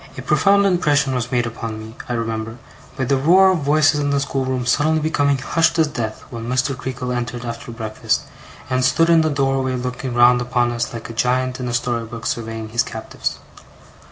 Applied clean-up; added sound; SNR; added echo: none; none; none; none.